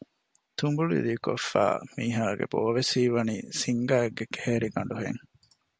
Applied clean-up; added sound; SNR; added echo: none; none; none; none.